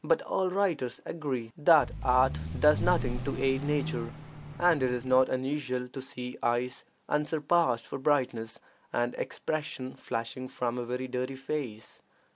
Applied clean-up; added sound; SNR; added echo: none; Vehicle; 5 dB; none.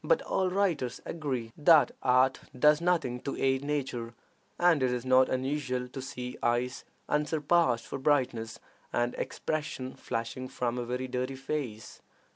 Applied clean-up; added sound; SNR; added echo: none; none; none; none.